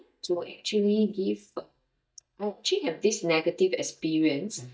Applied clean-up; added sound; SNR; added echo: neural mask model DeepFilterNet 3.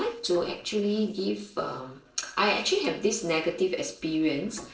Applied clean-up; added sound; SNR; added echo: neural separator model SepFormer DNS4.